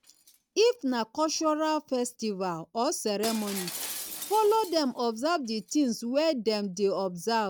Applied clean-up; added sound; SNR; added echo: none; Shatter; 16 dB; none.